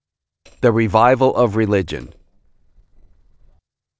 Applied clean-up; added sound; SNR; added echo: neural separator model SepFormer DNS4.